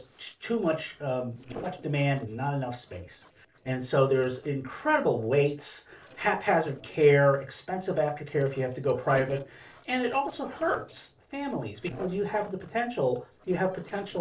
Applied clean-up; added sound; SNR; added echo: neural separator model SepFormer DNS4.